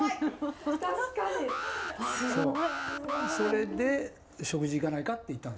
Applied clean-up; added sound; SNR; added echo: none; Alarm; 6 dB; none.